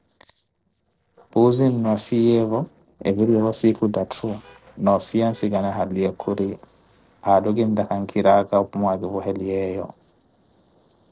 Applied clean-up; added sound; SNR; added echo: neural separator model SepFormer DNS4.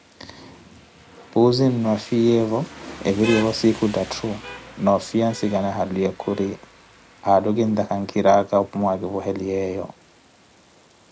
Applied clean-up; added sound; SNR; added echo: none; Rain; 18 dB; none.